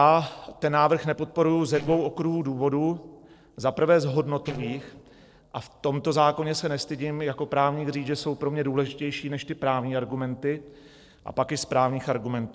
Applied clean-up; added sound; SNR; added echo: neural separator model SepFormer DNS4.